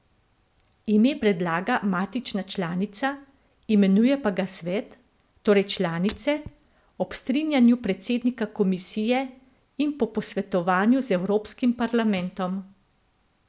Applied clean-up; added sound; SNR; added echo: none; Shatter; 20 dB; none.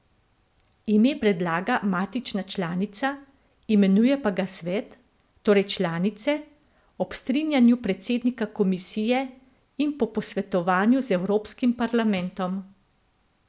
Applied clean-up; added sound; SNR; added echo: none; none; none; none.